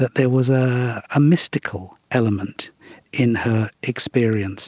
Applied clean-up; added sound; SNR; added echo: none; none; none; none.